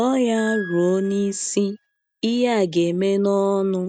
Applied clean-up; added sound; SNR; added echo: none; Piano; 17 dB; none.